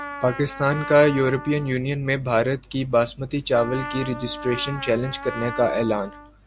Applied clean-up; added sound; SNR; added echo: none; Trumpet; 13 dB; none.